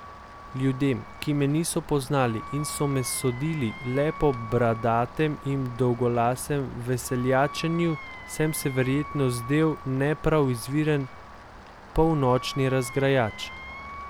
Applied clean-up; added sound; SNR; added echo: none; Rain + Wind instrument, woodwind instrument; 15 dB; none.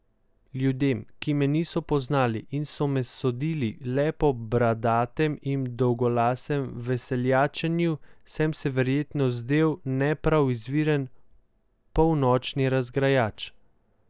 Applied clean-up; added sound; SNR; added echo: none; none; none; none.